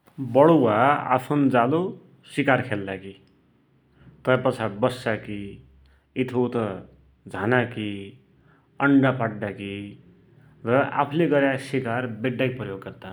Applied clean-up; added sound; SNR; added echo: none; none; none; none.